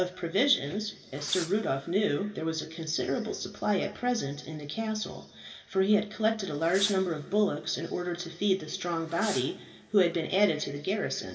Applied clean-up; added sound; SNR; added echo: none; Fireworks; 16 dB; reverberation time 2.7 s.